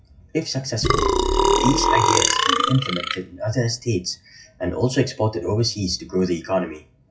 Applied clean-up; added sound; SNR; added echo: classical method WPE with log-MMSE.